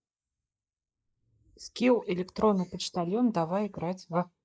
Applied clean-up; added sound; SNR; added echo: neural mask model Resemble Enhance denoiser.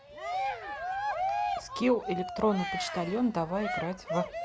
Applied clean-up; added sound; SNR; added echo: none; Cheering; 3 dB; none.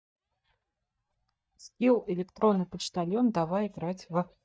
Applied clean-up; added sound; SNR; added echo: neural mask model DeepFilterNet 3.